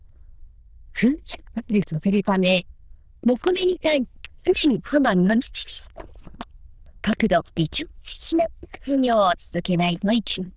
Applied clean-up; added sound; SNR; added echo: neural diffusion model UNIVERSE++.